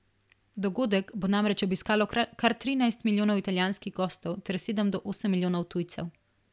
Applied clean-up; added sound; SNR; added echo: none; none; none; none.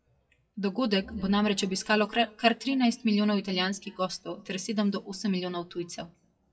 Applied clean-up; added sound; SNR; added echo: classical method WPE with log-MMSE.